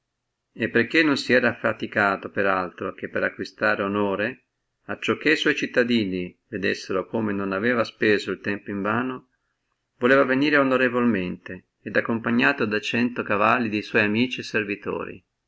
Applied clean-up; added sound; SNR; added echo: none; none; none; none.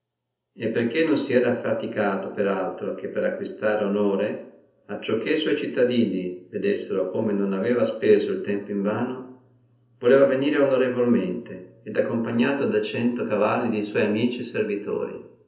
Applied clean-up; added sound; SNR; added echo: none; none; none; reverberation time 0.7 s.